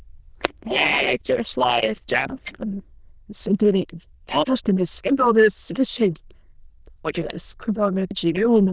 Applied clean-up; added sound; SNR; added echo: neural diffusion model UNIVERSE++.